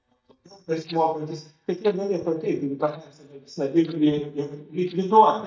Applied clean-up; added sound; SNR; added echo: neural mask model DeepFilterNet 3.